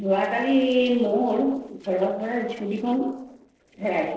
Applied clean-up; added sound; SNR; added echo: neural separator model SepFormer DNS4.